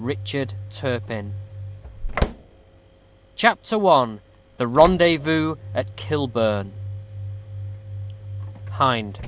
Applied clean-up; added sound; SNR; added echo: none; Slam / Engine; 9 dB; none.